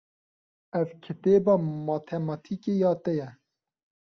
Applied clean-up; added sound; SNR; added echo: none; none; none; none.